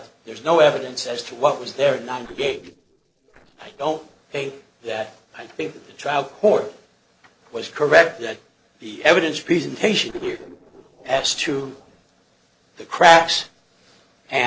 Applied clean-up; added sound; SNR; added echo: neural separator model SepFormer DNS4.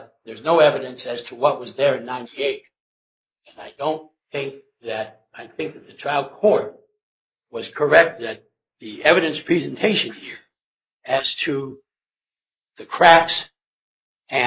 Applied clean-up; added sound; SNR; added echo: neural mask model Resemble Enhance denoiser.